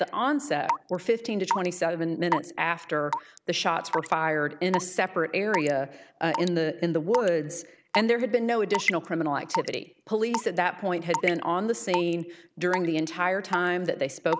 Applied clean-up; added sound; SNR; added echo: none; Raindrop / Drip / Water tap, faucet; 9 dB; none.